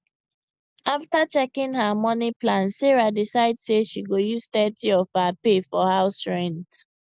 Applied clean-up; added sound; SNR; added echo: none; none; none; none.